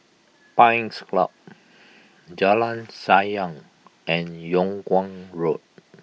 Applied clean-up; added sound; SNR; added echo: none; none; none; none.